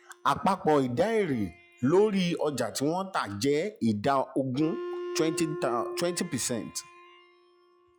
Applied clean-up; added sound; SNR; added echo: classical method log-MMSE.